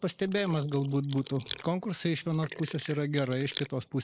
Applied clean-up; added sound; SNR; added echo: neural mask model Resemble Enhance denoiser.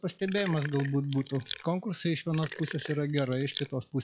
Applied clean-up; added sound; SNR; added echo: classical method log-MMSE.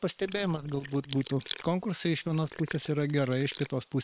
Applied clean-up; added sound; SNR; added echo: neural separator model SepFormer WHAM!.